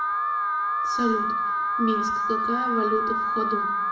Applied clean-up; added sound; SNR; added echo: none; Alarm; -5 dB; reverberation time 0.7 s.